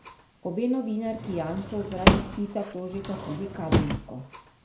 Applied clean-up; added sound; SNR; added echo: none; Drawer open or close / Wood; -3 dB; reverberation time 0.5 s.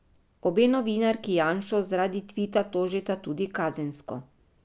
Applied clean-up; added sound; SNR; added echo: none; none; none; none.